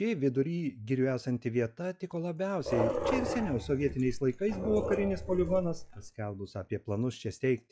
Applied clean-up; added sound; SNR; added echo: classical method log-MMSE.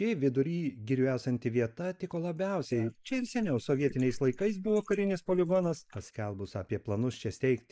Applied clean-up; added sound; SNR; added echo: neural mask model Resemble Enhance denoiser.